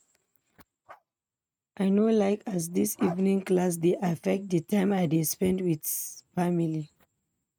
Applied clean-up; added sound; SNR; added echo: neural mask model RNNoise.